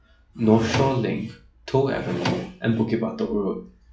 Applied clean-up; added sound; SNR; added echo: classical method log-MMSE.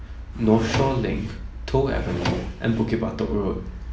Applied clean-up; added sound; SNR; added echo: none; Drawer open or close; 7 dB; none.